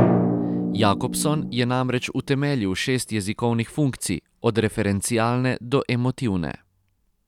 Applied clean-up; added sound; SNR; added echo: none; Drum; 5 dB; none.